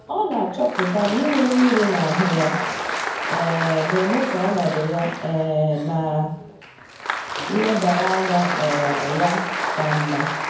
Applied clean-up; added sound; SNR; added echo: none; Applause; 5 dB; reverberation time 0.9 s.